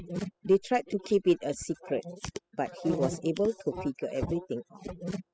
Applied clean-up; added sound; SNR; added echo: classical method spectral subtraction.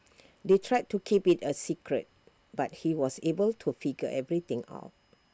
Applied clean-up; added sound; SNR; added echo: none; none; none; none.